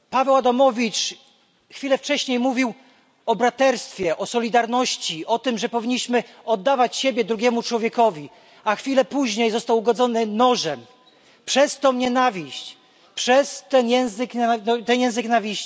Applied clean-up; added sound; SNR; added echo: none; none; none; none.